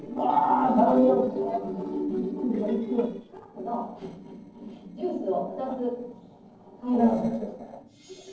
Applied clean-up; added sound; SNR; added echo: neural separator model SepFormer DNS4.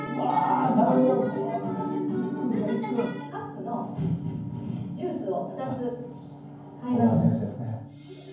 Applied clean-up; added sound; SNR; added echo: none; Gong; 13 dB; reverberation time 0.9 s.